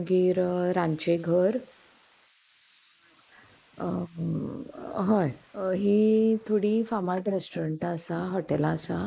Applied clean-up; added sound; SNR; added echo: neural mask model Resemble Enhance denoiser.